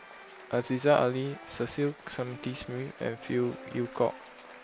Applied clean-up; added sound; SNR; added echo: none; Applause / Cheering + Bowed string instrument; 16 dB; none.